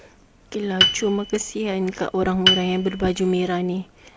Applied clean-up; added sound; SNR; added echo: none; Piano; 2 dB; none.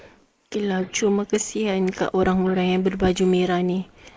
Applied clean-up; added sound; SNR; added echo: neural mask model Resemble Enhance denoiser.